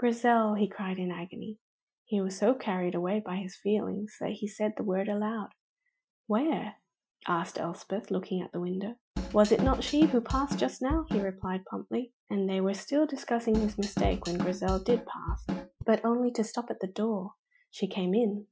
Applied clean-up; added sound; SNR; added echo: classical method Wiener filter.